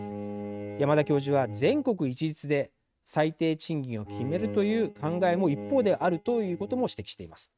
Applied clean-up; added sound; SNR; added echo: neural mask model RNNoise.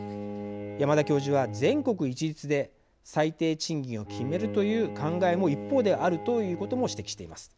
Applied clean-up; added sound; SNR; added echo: none; Bowed string instrument; 11 dB; none.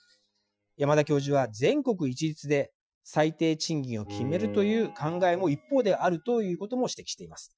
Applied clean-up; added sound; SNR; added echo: classical method Wiener filter.